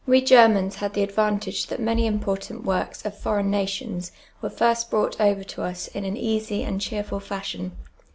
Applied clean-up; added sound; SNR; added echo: none; none; none; none.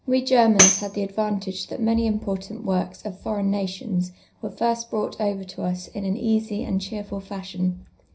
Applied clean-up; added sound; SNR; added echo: none; Tambourine; -1 dB; reverberation time 0.4 s.